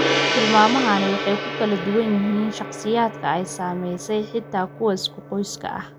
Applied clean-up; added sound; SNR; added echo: none; Gong; 4 dB; none.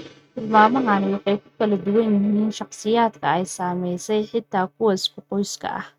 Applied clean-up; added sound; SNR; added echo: neural mask model RNNoise.